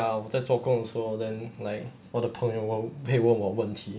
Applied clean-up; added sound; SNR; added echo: none; none; none; none.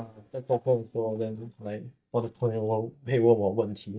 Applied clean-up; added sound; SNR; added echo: neural mask model DeepFilterNet 3.